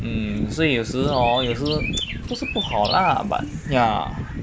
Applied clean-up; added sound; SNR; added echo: none; Chirp, tweet; 10 dB; none.